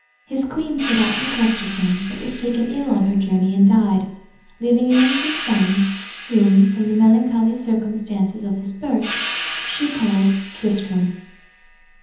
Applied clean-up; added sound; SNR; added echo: none; Cymbal; 10 dB; reverberation time 1.3 s.